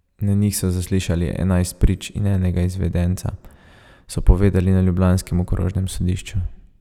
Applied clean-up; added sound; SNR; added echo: none; none; none; none.